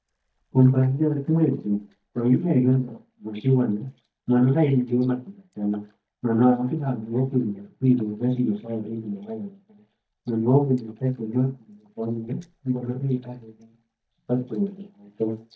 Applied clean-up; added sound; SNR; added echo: neural mask model DeepFilterNet 3.